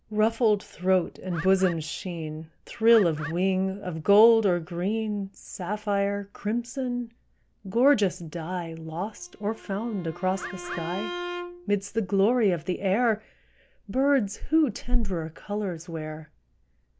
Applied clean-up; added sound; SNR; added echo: none; Bird + Bowed string instrument; 12 dB; none.